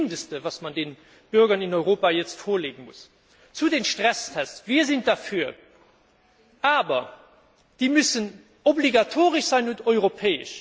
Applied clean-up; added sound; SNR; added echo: none; none; none; none.